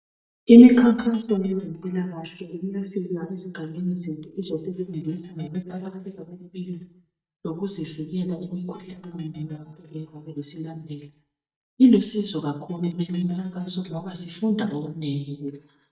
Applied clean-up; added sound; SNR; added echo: neural mask model DeepFilterNet 3.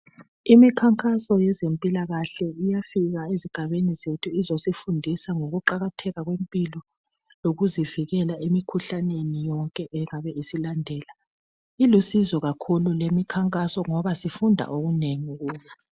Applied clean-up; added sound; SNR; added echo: none; none; none; none.